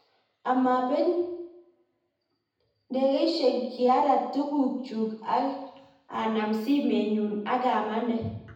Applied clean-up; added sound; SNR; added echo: none; none; none; reverberation time 0.9 s.